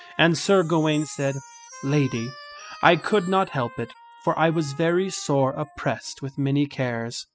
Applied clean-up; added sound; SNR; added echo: classical method spectral subtraction.